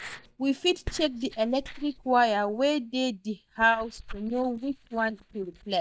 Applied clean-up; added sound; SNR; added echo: neural mask model DeepFilterNet 3.